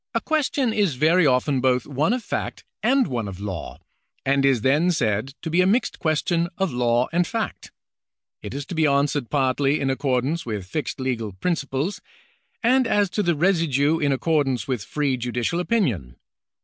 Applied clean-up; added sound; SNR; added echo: none; none; none; none.